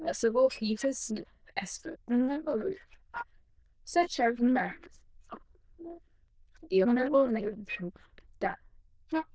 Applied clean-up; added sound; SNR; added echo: neural diffusion model UNIVERSE++.